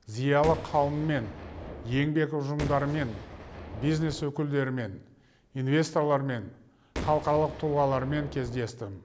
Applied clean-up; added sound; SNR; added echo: none; Boom; 11 dB; none.